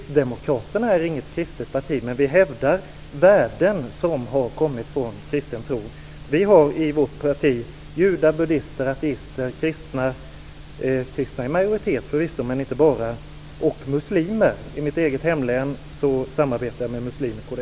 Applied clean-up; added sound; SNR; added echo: none; none; none; none.